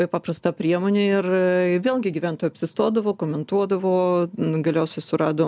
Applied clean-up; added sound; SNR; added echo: none; none; none; none.